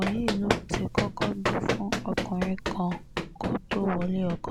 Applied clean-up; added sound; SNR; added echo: none; Run; 2 dB; none.